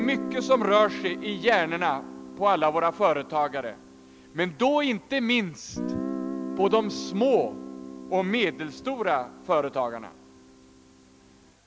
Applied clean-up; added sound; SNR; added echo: none; Guitar; 10 dB; none.